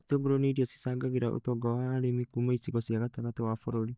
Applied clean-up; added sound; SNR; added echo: neural mask model DeepFilterNet 3.